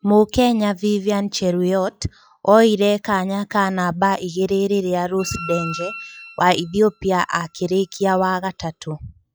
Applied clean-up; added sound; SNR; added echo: classical method log-MMSE.